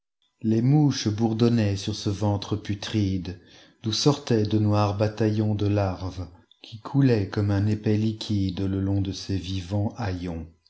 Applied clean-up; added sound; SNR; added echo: none; none; none; none.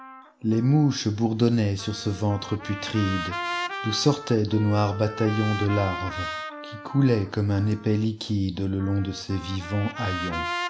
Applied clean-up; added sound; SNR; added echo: none; Trumpet; 11 dB; none.